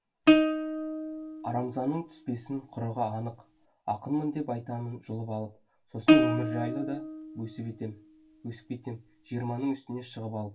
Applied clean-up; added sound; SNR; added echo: none; Plucked string instrument; -5 dB; reverberation time 0.2 s.